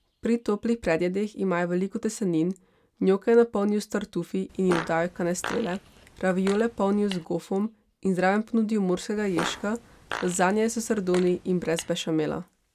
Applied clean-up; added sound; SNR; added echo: none; Fart; 12 dB; none.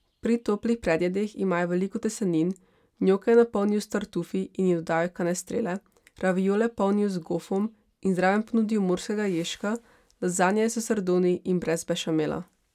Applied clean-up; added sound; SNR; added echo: none; none; none; none.